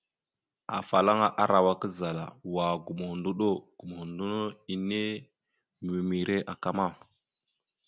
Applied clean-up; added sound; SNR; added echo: none; none; none; none.